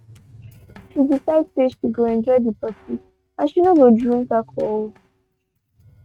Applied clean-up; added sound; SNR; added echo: neural mask model RNNoise.